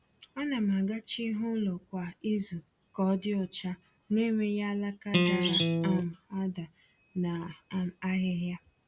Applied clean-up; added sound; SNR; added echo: none; Electric guitar; -4 dB; none.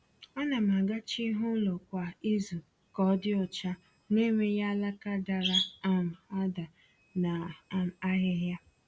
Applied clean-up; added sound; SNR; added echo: none; none; none; none.